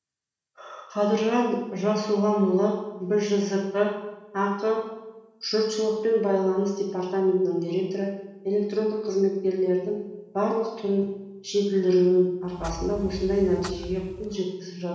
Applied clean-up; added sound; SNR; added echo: none; Clock; 12 dB; reverberation time 1.1 s.